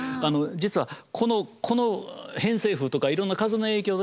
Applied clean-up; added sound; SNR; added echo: none; none; none; none.